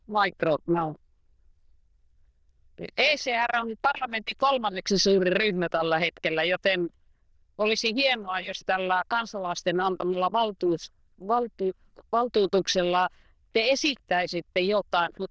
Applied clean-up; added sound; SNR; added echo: neural diffusion model UNIVERSE++.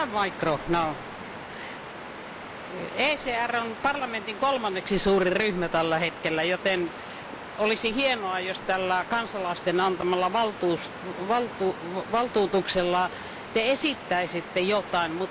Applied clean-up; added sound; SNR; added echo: none; Waves, surf; 12 dB; none.